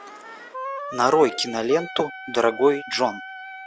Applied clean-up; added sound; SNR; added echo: none; Wind instrument, woodwind instrument; 12 dB; none.